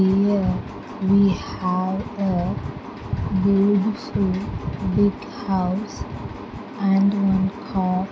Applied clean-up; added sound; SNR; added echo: none; none; none; none.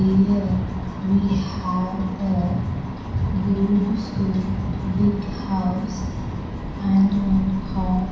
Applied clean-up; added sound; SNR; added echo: none; Car; 9 dB; reverberation time 1.1 s.